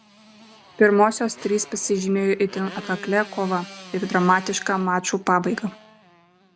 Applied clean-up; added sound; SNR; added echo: none; Motorcycle; 19 dB; none.